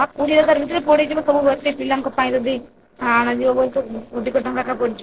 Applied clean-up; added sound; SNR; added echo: neural separator model SepFormer DNS4.